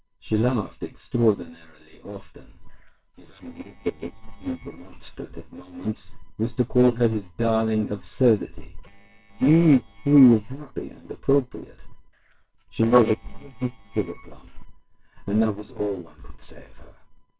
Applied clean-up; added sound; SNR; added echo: neural separator model SepFormer WHAMR!.